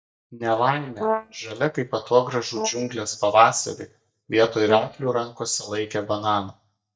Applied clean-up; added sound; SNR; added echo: neural mask model DeepFilterNet 3.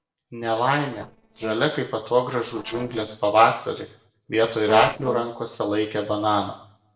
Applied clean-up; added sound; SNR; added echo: neural separator model SepFormer DNS4.